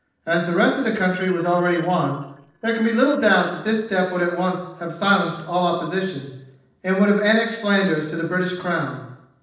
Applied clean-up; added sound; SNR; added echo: neural separator model SepFormer DNS4.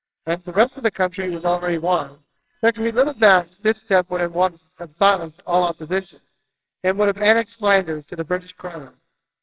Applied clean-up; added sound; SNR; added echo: neural separator model SepFormer WHAMR!.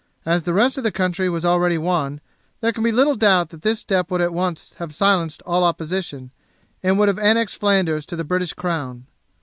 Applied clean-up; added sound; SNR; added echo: none; none; none; none.